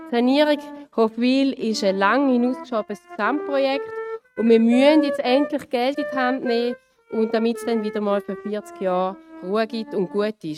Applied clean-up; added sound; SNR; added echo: neural mask model RNNoise.